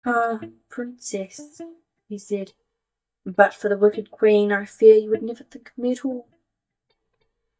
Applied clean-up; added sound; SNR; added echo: neural mask model DeepFilterNet 3.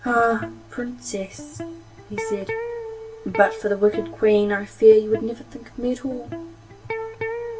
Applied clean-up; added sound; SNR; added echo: none; Electric guitar; 11 dB; reverberation time 0.2 s.